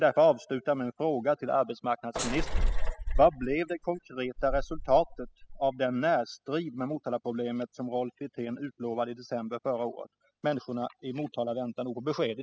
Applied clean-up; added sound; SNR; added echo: classical method spectral subtraction.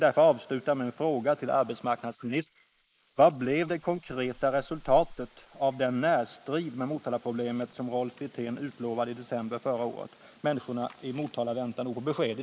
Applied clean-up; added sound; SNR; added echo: neural mask model Resemble Enhance denoiser.